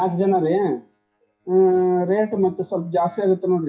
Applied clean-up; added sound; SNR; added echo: classical method WPE with log-MMSE.